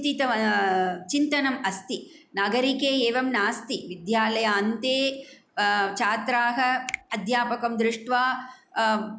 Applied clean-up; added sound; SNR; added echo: none; Finger snapping; 16 dB; none.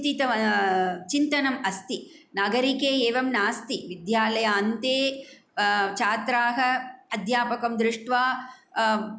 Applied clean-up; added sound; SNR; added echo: none; none; none; none.